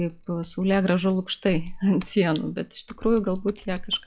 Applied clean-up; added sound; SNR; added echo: classical method log-MMSE.